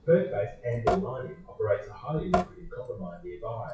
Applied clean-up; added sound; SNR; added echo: classical method WPE with log-MMSE.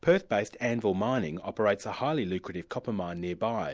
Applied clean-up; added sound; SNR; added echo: none; none; none; none.